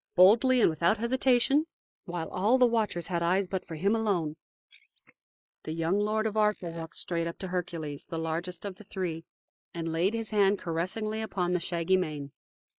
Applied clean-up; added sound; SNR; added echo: neural mask model Resemble Enhance denoiser.